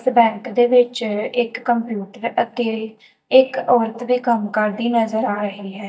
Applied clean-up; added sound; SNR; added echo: neural mask model DeepFilterNet 3.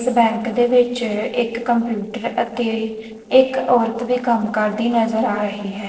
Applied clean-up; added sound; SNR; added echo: neural separator model SepFormer DNS4.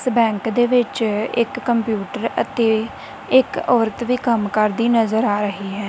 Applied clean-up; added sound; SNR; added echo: none; none; none; none.